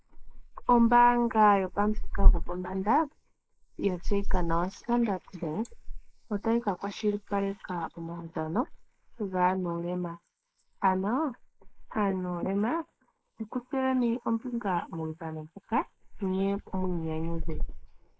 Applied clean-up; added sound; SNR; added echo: neural mask model Resemble Enhance denoiser.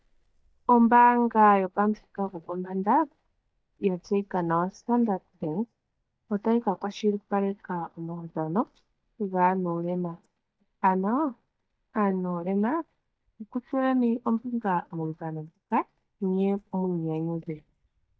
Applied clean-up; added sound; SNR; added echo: neural mask model DeepFilterNet 3.